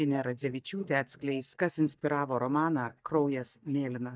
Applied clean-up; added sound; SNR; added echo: neural mask model DeepFilterNet 3.